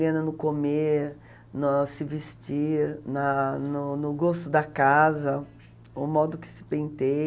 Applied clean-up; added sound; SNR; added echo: none; none; none; none.